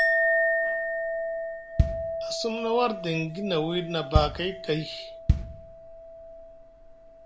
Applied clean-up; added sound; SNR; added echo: none; Chink, clink + Bass drum; -3 dB; none.